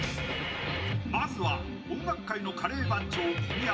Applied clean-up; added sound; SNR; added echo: none; Drum kit; 2 dB; reverberation time 0.9 s.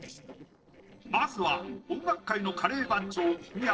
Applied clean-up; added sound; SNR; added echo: neural separator model SepFormer DNS4.